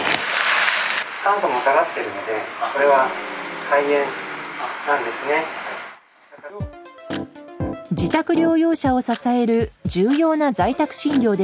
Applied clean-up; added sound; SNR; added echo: none; Applause / Cheering; 16 dB; none.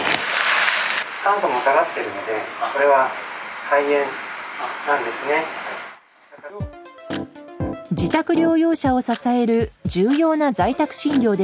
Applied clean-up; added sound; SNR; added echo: none; none; none; none.